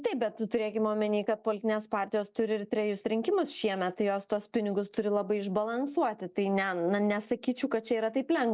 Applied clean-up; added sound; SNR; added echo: none; none; none; none.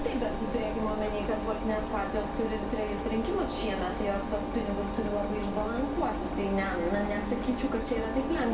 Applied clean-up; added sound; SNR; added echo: none; Engine; 3 dB; reverberation time 2.0 s.